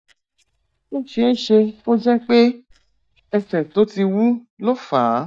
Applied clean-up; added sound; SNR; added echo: neural mask model DeepFilterNet 3.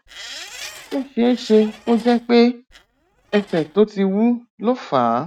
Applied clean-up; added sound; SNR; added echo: neural mask model RNNoise.